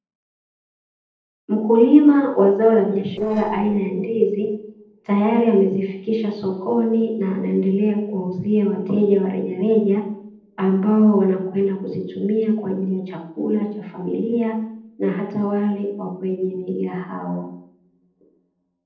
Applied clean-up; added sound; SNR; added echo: neural separator model SepFormer DNS4.